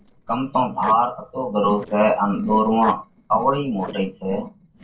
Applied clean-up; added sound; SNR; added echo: neural separator model SepFormer DNS4.